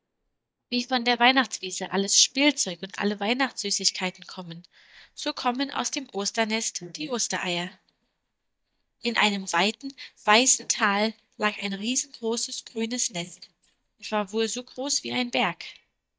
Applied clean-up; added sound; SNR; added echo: neural mask model DeepFilterNet 3.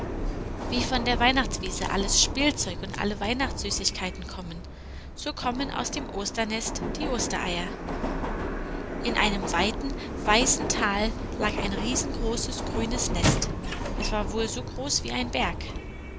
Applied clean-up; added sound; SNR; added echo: none; Subway, metro, underground + Squeak / Wood; 1 dB; none.